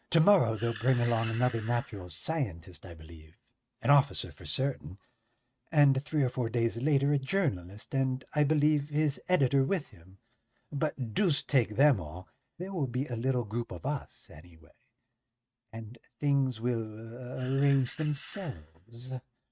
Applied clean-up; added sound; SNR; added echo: neural mask model RNNoise.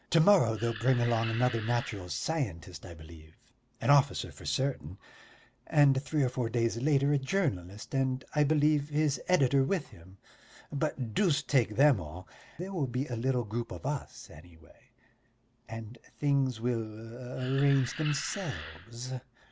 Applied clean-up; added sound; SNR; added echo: none; Animal; 12 dB; none.